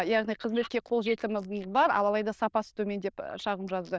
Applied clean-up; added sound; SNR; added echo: neural diffusion model UNIVERSE++.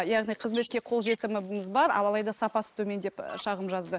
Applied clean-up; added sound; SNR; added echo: neural mask model Resemble Enhance denoiser.